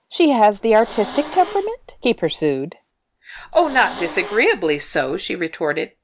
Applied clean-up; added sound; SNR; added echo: none; Hiss; 13 dB; none.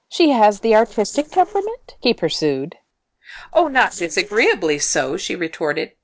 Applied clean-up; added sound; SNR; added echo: neural separator model SepFormer DNS4.